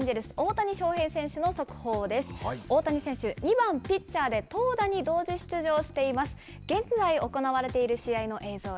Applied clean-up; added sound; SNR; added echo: none; none; none; none.